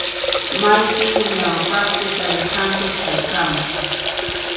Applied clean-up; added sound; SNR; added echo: none; Water tap, faucet; 0 dB; reverberation time 1.2 s.